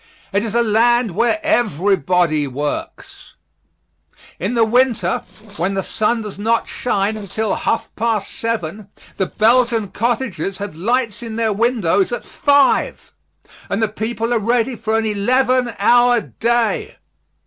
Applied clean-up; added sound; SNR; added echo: neural separator model SepFormer DNS4.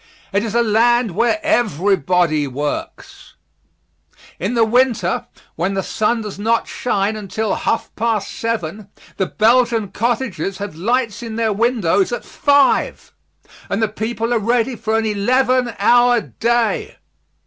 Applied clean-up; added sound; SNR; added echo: none; none; none; none.